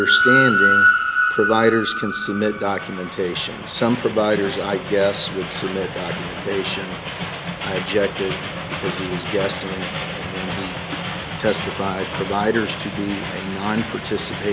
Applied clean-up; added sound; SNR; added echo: none; Train; 1 dB; none.